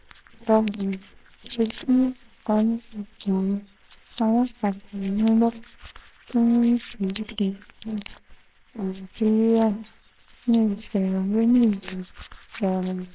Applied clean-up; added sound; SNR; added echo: neural separator model SepFormer WHAMR!.